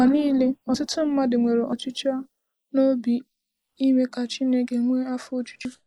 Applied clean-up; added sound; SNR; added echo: neural mask model Resemble Enhance denoiser.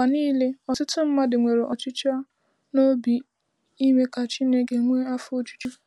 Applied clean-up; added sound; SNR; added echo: none; none; none; none.